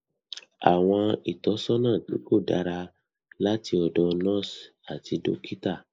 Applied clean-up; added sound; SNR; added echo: neural mask model Resemble Enhance denoiser.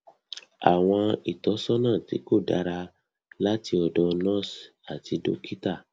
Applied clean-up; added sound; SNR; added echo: none; none; none; none.